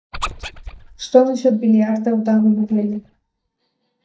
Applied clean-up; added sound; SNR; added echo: neural mask model DeepFilterNet 3.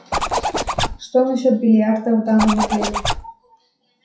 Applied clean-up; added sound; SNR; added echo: classical method WPE with log-MMSE.